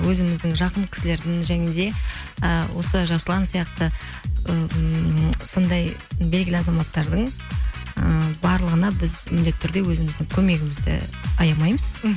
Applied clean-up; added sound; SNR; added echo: none; none; none; none.